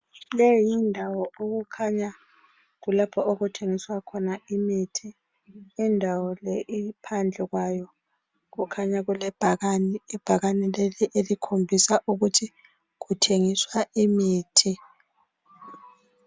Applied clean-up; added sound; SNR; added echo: none; none; none; none.